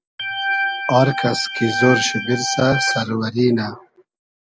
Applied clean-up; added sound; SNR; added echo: none; Organ; 3 dB; none.